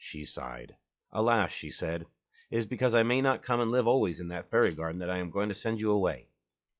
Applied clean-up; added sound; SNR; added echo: classical method log-MMSE.